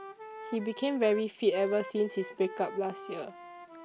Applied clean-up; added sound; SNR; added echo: none; Wind instrument, woodwind instrument; 13 dB; none.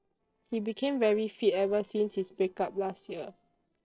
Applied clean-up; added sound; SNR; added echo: neural separator model SepFormer DNS4.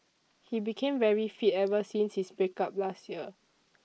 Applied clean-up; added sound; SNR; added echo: neural mask model Resemble Enhance denoiser.